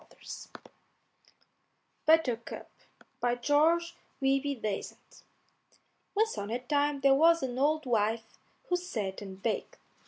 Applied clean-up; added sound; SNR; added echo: none; none; none; none.